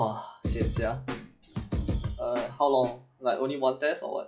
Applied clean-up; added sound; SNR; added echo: classical method log-MMSE.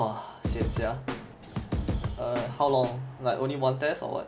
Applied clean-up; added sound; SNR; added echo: none; Snare drum / Drum kit; 2 dB; none.